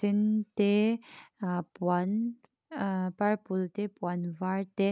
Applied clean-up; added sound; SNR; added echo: none; none; none; none.